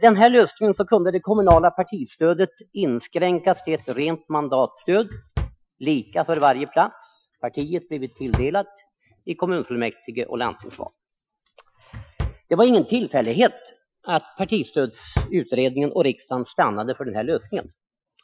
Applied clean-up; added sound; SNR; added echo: classical method Wiener filter.